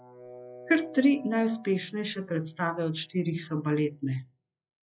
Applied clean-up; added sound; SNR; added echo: classical method log-MMSE.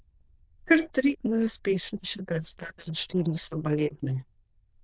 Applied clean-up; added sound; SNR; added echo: neural diffusion model UNIVERSE++.